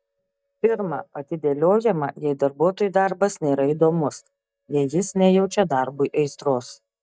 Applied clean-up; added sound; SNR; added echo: neural mask model DeepFilterNet 3.